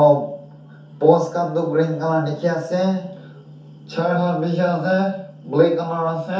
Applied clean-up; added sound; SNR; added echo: none; none; none; reverberation time 0.5 s.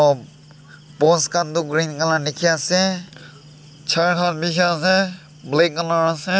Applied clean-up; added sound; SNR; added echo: none; none; none; none.